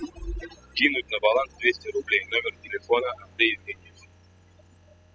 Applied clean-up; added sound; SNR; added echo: classical method spectral subtraction.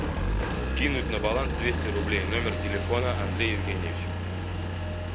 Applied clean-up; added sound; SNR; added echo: none; Engine; -3 dB; none.